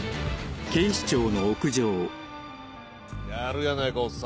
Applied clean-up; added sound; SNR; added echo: none; Wind instrument, woodwind instrument; 19 dB; none.